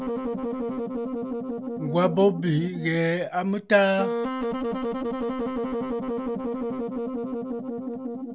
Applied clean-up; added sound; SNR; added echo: none; Wind instrument, woodwind instrument; 2 dB; none.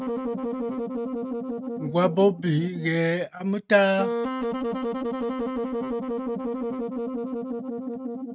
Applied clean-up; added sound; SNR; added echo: neural mask model RNNoise.